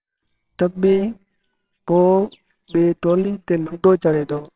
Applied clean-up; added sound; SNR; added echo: neural separator model SepFormer WHAMR!.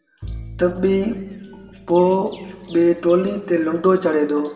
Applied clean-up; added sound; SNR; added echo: none; Bowed string instrument; 18 dB; reverberation time 1.3 s.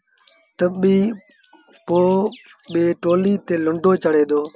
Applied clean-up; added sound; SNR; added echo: none; none; none; none.